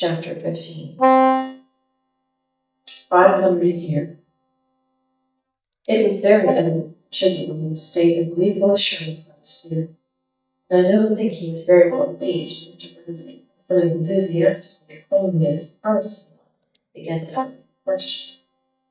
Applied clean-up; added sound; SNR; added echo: neural mask model DeepFilterNet 3.